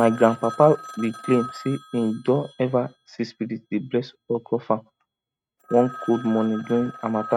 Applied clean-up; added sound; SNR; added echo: neural mask model RNNoise.